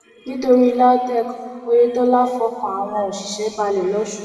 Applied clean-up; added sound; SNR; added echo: none; none; none; reverberation time 1.9 s.